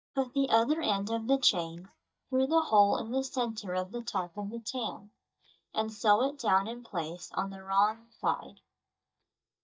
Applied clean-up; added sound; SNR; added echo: neural mask model DeepFilterNet 3.